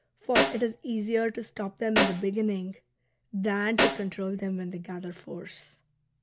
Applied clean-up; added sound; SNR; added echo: none; Snare drum; 0 dB; none.